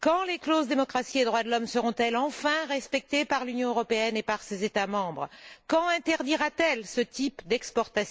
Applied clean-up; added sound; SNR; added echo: none; none; none; none.